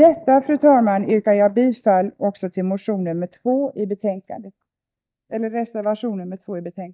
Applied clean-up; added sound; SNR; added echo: neural mask model DeepFilterNet 3.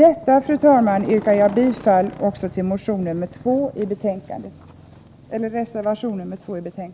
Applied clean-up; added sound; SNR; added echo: none; Motorcycle; 20 dB; none.